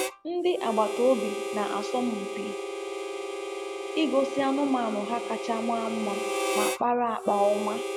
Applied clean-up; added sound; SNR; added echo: none; Harmonica; 4 dB; none.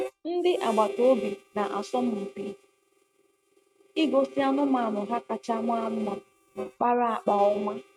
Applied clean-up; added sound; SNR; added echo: neural mask model RNNoise.